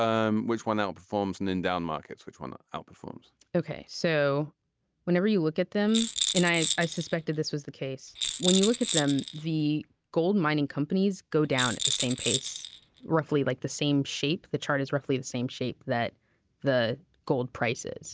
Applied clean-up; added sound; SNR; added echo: none; Rattle; 4 dB; none.